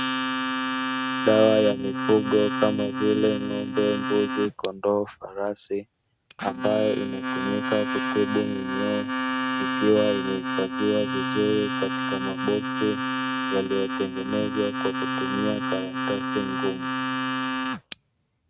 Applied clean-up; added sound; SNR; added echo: neural mask model RNNoise.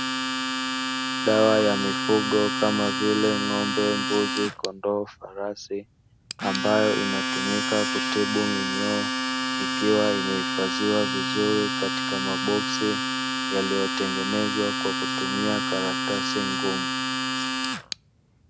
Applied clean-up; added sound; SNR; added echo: none; Domestic sounds, home sounds; 0 dB; none.